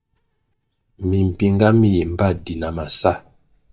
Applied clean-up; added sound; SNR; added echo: neural mask model DeepFilterNet 3.